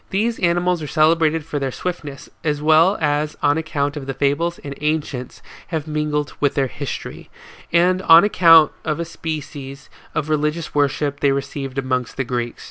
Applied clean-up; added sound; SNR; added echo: none; none; none; none.